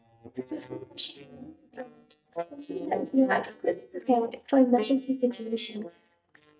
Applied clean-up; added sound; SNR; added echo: neural mask model DeepFilterNet 3.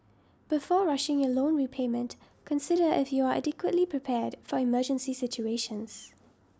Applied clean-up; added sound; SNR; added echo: none; none; none; none.